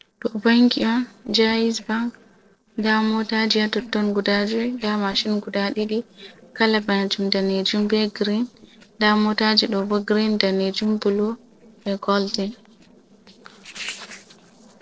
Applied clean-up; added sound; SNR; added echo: neural separator model SepFormer DNS4.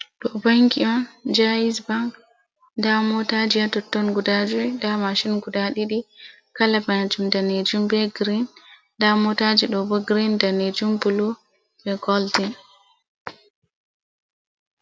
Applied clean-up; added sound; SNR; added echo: none; none; none; none.